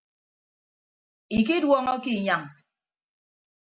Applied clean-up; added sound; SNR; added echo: none; none; none; none.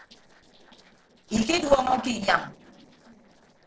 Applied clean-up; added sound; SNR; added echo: neural separator model SepFormer DNS4.